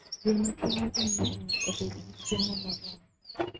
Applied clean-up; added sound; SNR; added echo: neural mask model RNNoise.